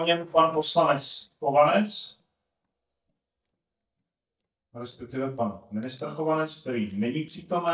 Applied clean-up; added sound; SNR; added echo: neural mask model DeepFilterNet 3.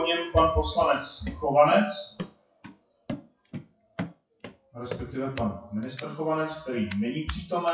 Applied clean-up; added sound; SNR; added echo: classical method WPE with log-MMSE.